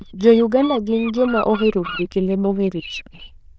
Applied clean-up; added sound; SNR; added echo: neural diffusion model UNIVERSE++.